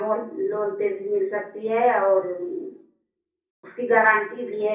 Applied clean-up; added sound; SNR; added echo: none; none; none; reverberation time 0.6 s.